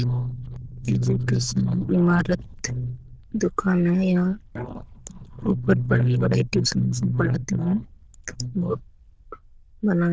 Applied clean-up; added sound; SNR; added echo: neural diffusion model UNIVERSE++.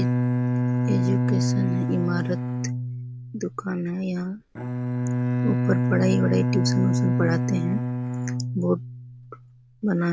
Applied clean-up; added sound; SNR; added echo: none; Bowed string instrument; -3 dB; none.